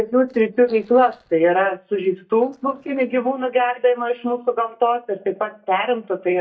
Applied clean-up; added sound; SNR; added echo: neural mask model DeepFilterNet 3.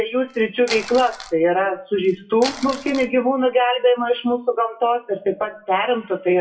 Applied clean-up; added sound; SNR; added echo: classical method WPE with log-MMSE.